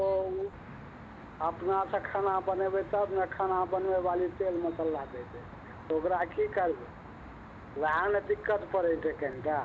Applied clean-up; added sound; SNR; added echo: none; Traffic noise, roadway noise; 15 dB; none.